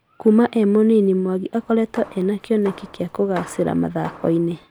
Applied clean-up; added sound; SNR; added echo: none; Hammer; 19 dB; none.